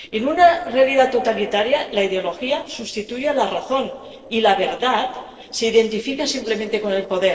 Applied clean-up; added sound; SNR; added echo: neural separator model SepFormer DNS4.